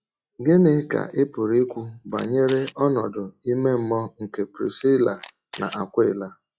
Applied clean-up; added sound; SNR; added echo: classical method log-MMSE.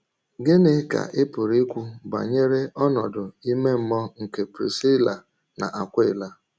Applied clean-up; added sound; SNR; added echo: none; none; none; none.